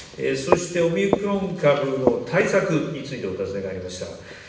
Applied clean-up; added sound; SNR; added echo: none; Walk, footsteps; 6 dB; reverberation time 0.8 s.